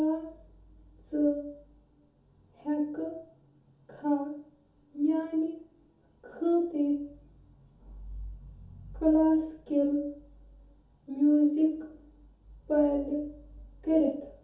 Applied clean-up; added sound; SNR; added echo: none; none; none; reverberation time 0.5 s.